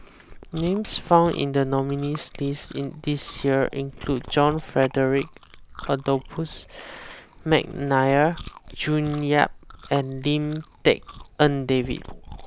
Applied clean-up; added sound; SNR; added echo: none; Chewing, mastication; 17 dB; none.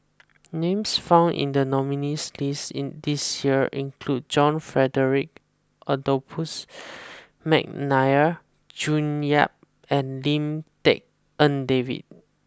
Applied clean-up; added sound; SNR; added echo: none; none; none; none.